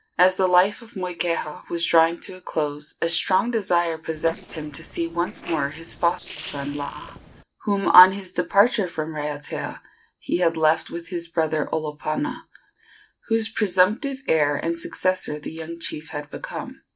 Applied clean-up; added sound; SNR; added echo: neural separator model SepFormer DNS4.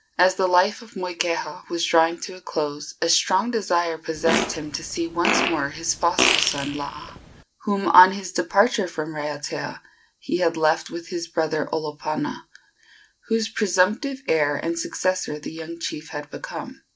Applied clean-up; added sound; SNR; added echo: none; Fart; 2 dB; none.